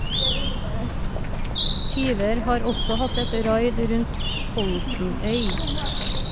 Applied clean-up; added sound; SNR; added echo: none; Bird; -4 dB; none.